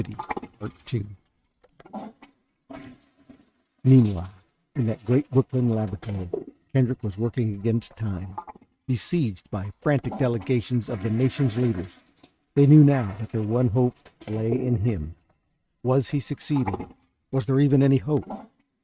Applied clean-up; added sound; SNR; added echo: neural mask model RNNoise.